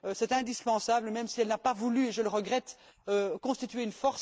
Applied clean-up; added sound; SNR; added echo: neural mask model Resemble Enhance denoiser.